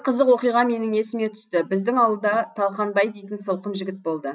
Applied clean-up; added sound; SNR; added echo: none; none; none; none.